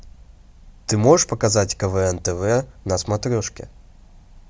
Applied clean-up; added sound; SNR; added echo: none; none; none; none.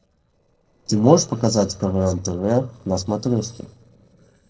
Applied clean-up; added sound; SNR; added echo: neural separator model SepFormer DNS4.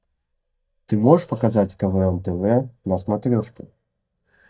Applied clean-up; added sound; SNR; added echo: neural mask model DeepFilterNet 3.